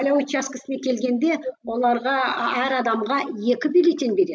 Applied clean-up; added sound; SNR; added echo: none; none; none; none.